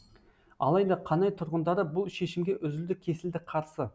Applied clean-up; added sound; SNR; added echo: none; none; none; none.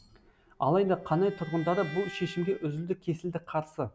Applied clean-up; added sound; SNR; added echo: none; Bowed string instrument; 17 dB; none.